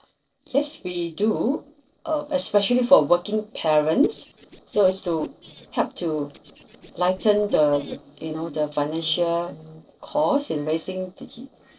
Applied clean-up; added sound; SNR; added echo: neural separator model SepFormer DNS4.